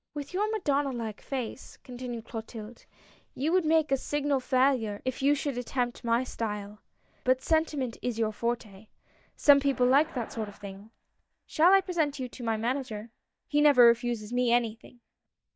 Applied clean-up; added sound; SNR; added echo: neural mask model DeepFilterNet 3.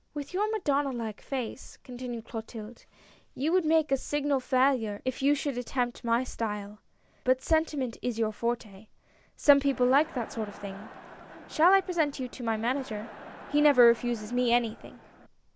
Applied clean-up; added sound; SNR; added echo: none; Crowd; 17 dB; none.